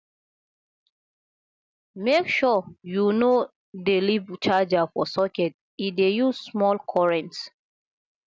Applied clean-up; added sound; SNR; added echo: none; none; none; none.